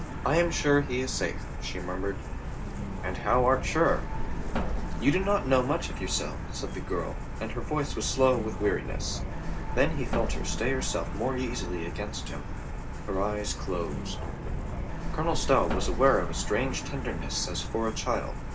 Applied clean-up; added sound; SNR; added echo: none; Truck; 2 dB; none.